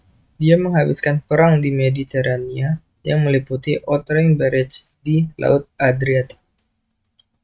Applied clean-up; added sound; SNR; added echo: neural mask model RNNoise.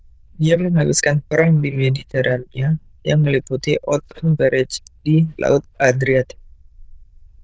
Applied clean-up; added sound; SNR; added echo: neural diffusion model UNIVERSE++.